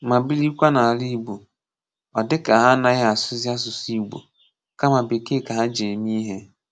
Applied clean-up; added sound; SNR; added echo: none; none; none; none.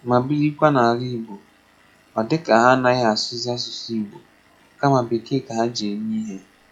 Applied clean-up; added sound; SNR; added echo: classical method log-MMSE.